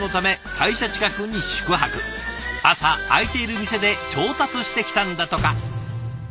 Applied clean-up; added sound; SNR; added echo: none; none; none; none.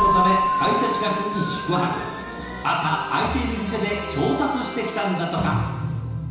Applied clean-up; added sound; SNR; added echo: none; Keyboard (musical); 4 dB; reverberation time 1.0 s.